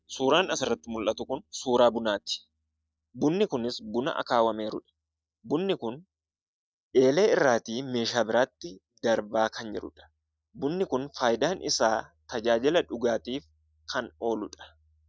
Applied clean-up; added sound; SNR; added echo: neural mask model DeepFilterNet 3.